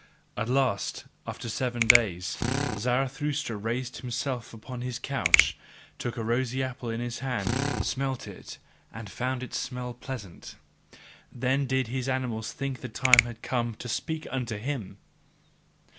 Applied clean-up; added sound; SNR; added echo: none; Drill + Finger snapping; -1 dB; none.